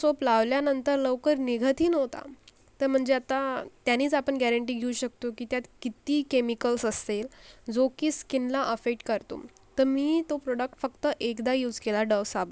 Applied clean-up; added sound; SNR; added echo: none; none; none; none.